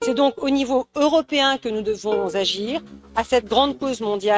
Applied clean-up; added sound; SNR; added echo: neural mask model RNNoise.